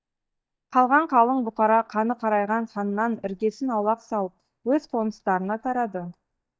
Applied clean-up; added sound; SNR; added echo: neural mask model DeepFilterNet 3.